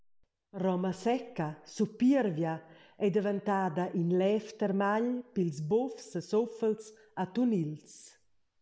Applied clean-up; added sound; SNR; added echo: none; none; none; none.